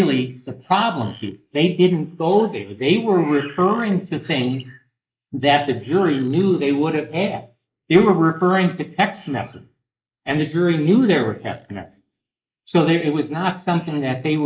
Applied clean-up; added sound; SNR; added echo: neural mask model Resemble Enhance denoiser.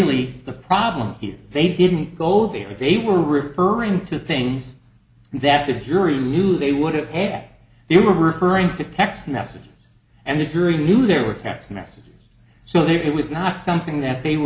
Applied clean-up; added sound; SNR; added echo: none; none; none; none.